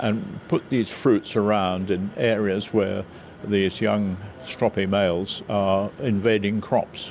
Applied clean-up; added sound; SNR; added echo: none; none; none; none.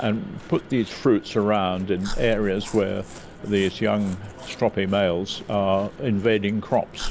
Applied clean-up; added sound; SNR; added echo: none; Chewing, mastication; 14 dB; none.